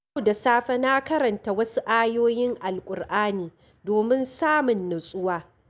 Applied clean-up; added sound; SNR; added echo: none; none; none; none.